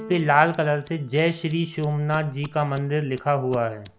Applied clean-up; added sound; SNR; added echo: none; Keyboard (musical) + Scissors; 19 dB; none.